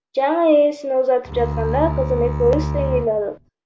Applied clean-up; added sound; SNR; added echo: none; Bowed string instrument; 5 dB; none.